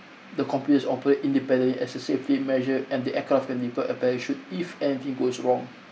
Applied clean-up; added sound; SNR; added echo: none; none; none; none.